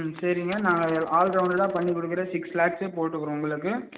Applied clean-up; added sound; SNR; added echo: neural mask model RNNoise.